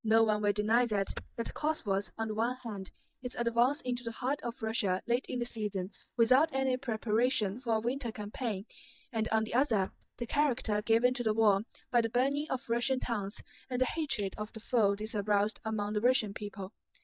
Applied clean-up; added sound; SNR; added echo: neural mask model DeepFilterNet 3.